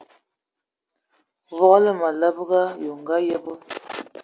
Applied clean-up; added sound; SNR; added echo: none; none; none; none.